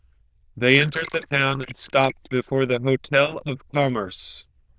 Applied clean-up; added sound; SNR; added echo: neural diffusion model UNIVERSE++.